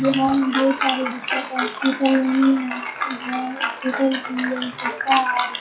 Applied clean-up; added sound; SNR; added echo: classical method WPE with log-MMSE.